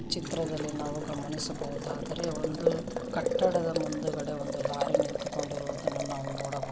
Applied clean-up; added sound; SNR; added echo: none; Boiling; -2 dB; none.